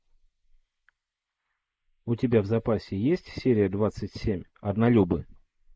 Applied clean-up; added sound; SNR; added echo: neural mask model Resemble Enhance denoiser.